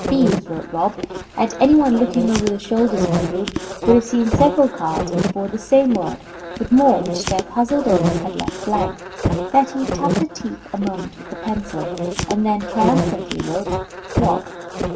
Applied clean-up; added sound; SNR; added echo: none; Insect; 4 dB; reverberation time 1.0 s.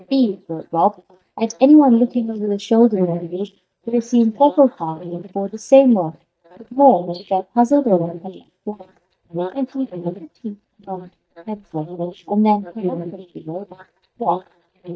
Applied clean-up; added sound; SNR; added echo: neural mask model DeepFilterNet 3.